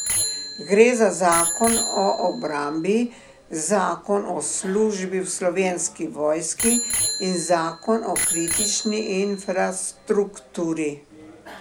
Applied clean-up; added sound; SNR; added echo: none; Bicycle bell; 7 dB; none.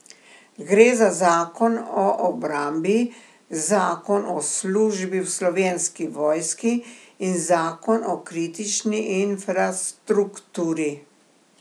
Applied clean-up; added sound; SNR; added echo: none; none; none; none.